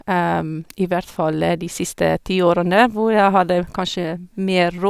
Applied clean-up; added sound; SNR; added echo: none; none; none; none.